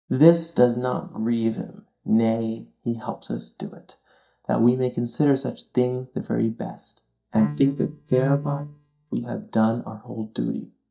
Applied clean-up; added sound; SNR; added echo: neural mask model DeepFilterNet 3.